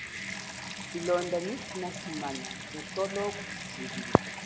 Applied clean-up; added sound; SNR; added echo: none; Bathtub (filling or washing) / Water tap, faucet; 6 dB; none.